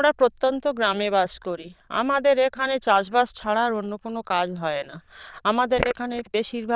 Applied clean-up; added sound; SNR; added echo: neural diffusion model UNIVERSE++.